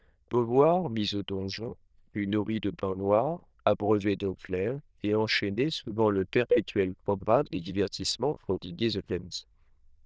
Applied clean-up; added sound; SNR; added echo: neural diffusion model UNIVERSE++.